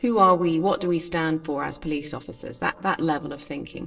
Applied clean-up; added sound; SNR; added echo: neural separator model SepFormer DNS4.